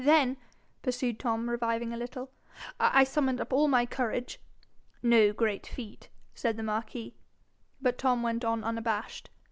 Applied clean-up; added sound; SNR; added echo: none; none; none; none.